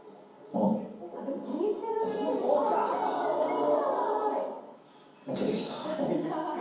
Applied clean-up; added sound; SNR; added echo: none; none; none; reverberation time 1.2 s.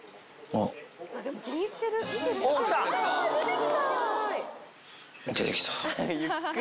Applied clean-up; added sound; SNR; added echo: none; none; none; none.